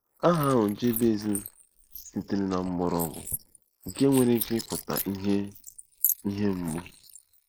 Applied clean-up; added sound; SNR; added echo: neural mask model Resemble Enhance denoiser.